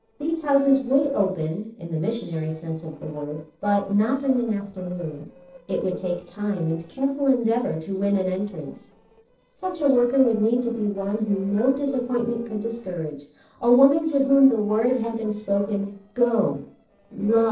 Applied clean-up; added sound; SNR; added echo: neural separator model SepFormer DNS4.